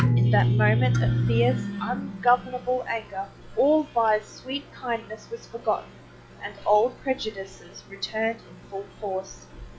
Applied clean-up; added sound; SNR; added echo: classical method log-MMSE.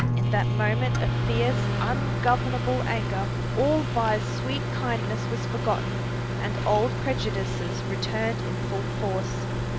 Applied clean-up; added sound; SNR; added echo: none; Microwave oven; -2 dB; none.